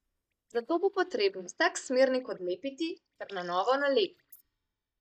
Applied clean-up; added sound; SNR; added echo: neural mask model DeepFilterNet 3.